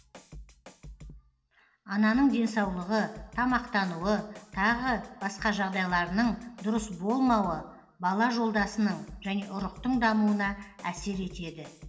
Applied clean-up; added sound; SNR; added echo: none; Drum kit; 19 dB; reverberation time 1.0 s.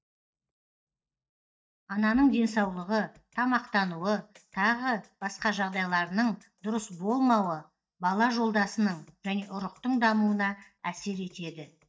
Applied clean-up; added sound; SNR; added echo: neural mask model DeepFilterNet 3.